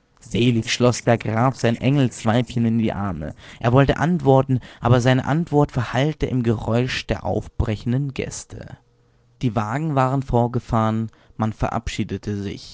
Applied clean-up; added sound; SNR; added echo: neural separator model SepFormer DNS4.